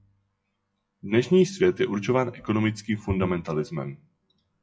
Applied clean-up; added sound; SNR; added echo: classical method WPE with log-MMSE.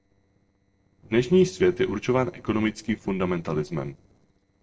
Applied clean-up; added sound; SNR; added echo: neural separator model SepFormer DNS4.